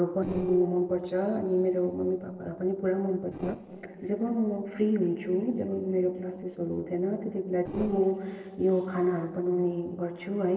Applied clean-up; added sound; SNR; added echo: neural separator model SepFormer DNS4.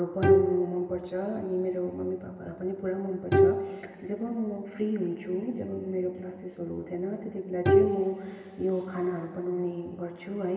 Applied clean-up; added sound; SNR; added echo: none; Bowed string instrument; -1 dB; reverberation time 2.6 s.